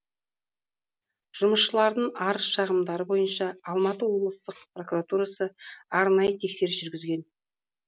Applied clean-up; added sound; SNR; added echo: none; none; none; none.